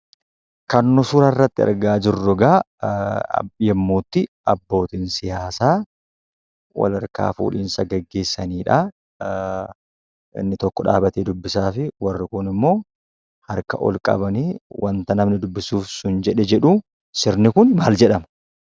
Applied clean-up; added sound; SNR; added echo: none; none; none; none.